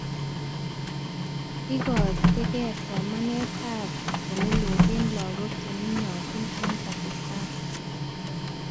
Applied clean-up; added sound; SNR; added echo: none; Printer; -5 dB; none.